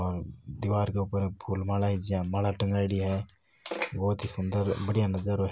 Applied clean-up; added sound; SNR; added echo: none; none; none; none.